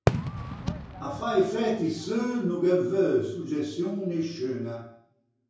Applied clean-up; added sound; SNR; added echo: none; Fireworks; 6 dB; reverberation time 0.6 s.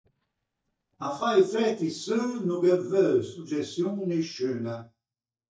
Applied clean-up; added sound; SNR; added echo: neural mask model DeepFilterNet 3.